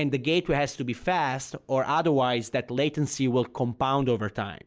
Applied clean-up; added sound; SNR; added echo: none; none; none; none.